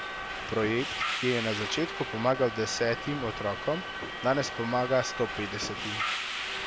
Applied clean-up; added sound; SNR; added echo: none; Subway, metro, underground; 4 dB; none.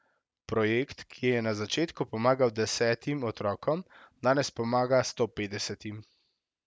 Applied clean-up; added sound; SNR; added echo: none; none; none; none.